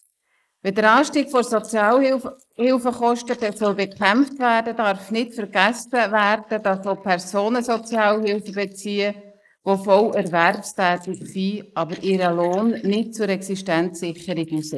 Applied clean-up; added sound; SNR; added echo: neural mask model Resemble Enhance denoiser.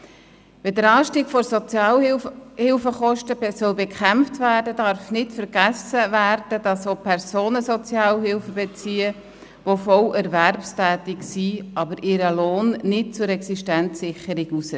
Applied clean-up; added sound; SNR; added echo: none; none; none; none.